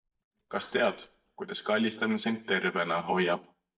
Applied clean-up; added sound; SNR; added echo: neural mask model DeepFilterNet 3.